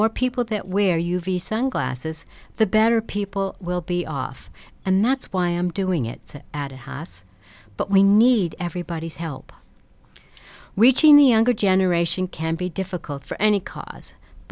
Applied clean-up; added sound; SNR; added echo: none; none; none; none.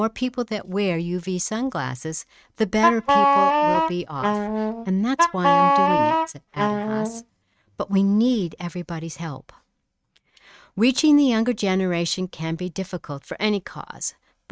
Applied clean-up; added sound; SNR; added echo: neural mask model RNNoise.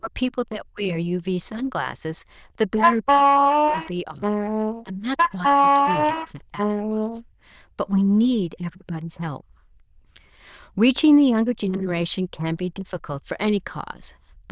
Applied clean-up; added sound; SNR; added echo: neural diffusion model UNIVERSE++.